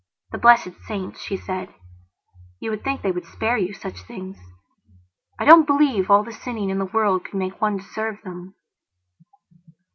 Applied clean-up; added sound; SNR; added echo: none; none; none; none.